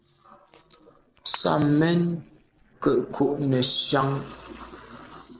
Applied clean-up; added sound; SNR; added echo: neural separator model SepFormer DNS4.